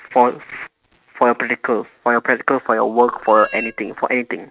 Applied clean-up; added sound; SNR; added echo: neural mask model RNNoise.